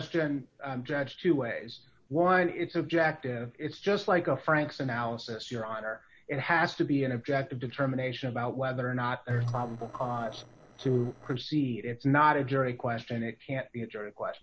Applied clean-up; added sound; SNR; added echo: neural separator model SepFormer DNS4.